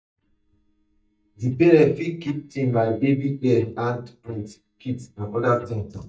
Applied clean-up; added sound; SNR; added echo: neural mask model DeepFilterNet 3.